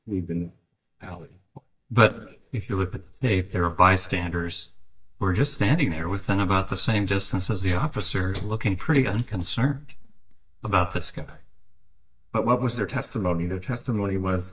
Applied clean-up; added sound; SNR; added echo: neural mask model DeepFilterNet 3.